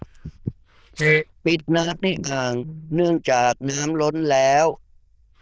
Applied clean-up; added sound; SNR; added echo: neural diffusion model UNIVERSE++.